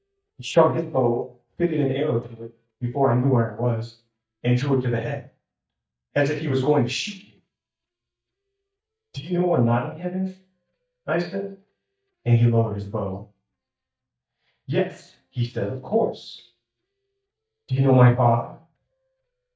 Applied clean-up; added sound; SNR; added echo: neural mask model DeepFilterNet 3.